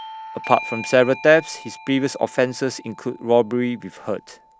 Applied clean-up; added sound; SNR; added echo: none; Bell / Doorbell; 16 dB; none.